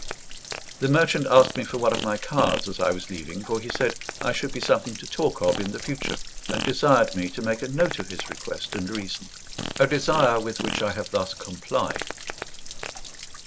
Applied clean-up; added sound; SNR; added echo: none; Fart + Stream / Trickle, dribble / Splash, splatter; 9 dB; none.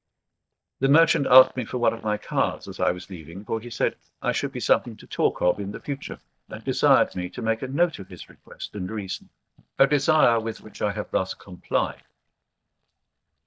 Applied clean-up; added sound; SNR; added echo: neural mask model DeepFilterNet 3.